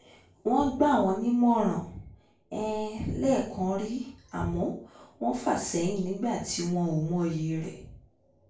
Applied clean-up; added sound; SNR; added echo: none; none; none; reverberation time 0.3 s.